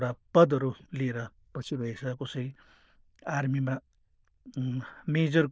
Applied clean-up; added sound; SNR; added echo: neural diffusion model UNIVERSE++.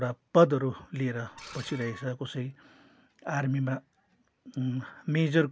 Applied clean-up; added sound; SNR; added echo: none; Screech; 19 dB; none.